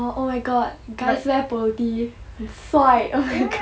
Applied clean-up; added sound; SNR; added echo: none; none; none; none.